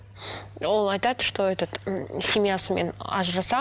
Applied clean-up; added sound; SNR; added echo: none; none; none; none.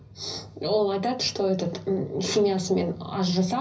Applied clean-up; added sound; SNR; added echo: none; none; none; reverberation time 0.5 s.